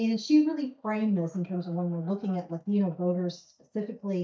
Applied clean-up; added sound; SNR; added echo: neural mask model DeepFilterNet 3.